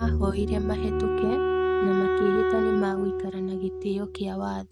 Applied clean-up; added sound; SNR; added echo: neural mask model RNNoise.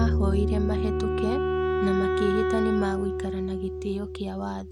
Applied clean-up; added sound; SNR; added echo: none; Wind instrument, woodwind instrument + Bowed string instrument; -4 dB; none.